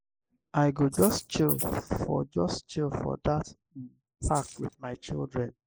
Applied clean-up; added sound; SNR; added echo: neural mask model Resemble Enhance denoiser.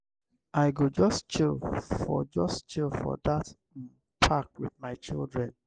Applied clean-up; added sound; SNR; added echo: none; none; none; none.